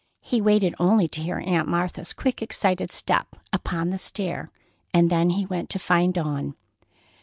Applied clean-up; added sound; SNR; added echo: none; none; none; none.